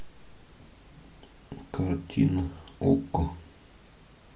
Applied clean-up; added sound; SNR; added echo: none; none; none; none.